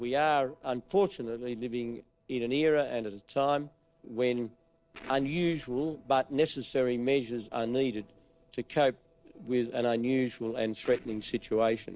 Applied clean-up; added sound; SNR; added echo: neural separator model SepFormer DNS4.